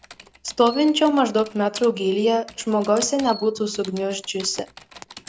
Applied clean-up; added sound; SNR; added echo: none; Typing + Chirp, tweet; 20 dB; none.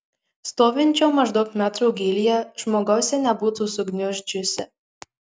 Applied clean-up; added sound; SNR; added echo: none; none; none; none.